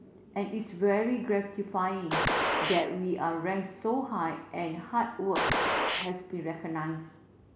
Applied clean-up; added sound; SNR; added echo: none; Gunshot, gunfire; -2 dB; none.